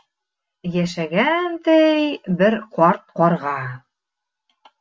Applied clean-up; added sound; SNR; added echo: none; none; none; none.